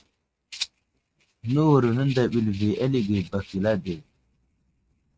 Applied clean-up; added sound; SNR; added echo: neural mask model RNNoise.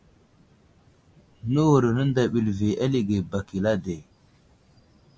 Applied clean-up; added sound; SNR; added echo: none; none; none; none.